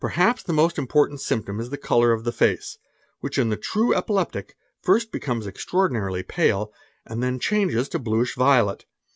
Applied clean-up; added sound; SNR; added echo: none; none; none; none.